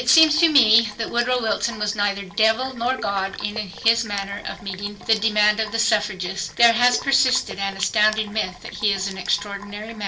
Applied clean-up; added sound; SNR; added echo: none; Sink (filling or washing); 17 dB; reverberation time 0.2 s.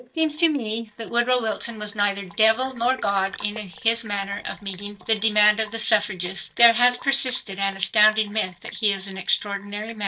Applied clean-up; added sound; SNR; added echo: neural mask model DeepFilterNet 3.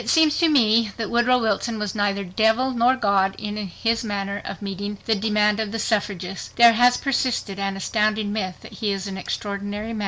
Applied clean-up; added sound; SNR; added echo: none; none; none; none.